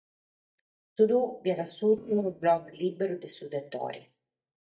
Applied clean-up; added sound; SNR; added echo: neural mask model DeepFilterNet 3.